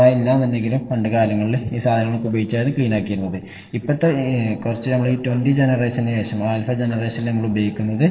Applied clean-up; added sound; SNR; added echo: neural separator model SepFormer DNS4.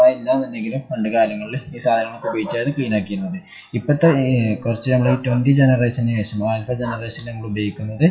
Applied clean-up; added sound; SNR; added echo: classical method WPE with log-MMSE.